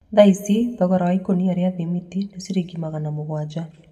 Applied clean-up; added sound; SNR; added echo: none; none; none; reverberation time 0.8 s.